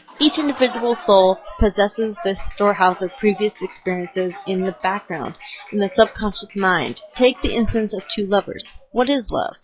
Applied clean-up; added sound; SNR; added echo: classical method log-MMSE.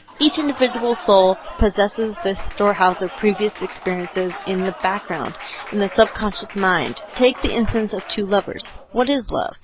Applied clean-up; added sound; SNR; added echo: none; Applause; 15 dB; none.